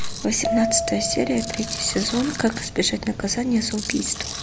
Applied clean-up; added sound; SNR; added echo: none; Tools + Bell; 7 dB; none.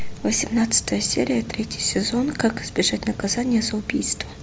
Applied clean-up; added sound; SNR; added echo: none; none; none; none.